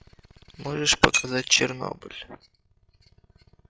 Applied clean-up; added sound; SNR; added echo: classical method log-MMSE.